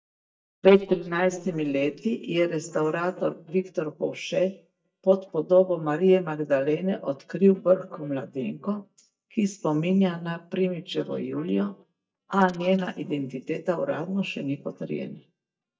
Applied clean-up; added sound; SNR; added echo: neural mask model DeepFilterNet 3.